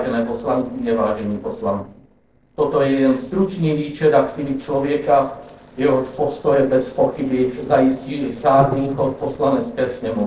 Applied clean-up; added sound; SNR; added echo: neural separator model SepFormer DNS4.